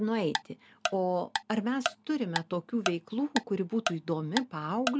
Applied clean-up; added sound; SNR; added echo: none; Tick-tock; 6 dB; none.